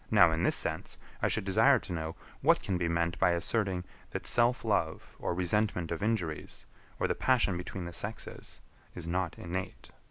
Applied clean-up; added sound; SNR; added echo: none; none; none; none.